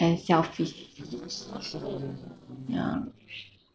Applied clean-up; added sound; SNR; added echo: neural separator model SepFormer DNS4.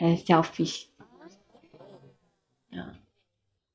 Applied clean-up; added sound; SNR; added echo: neural mask model DeepFilterNet 3.